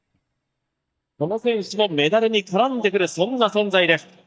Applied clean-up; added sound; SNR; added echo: neural mask model DeepFilterNet 3.